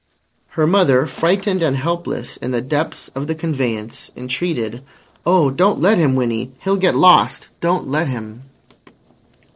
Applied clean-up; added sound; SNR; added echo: neural separator model SepFormer DNS4.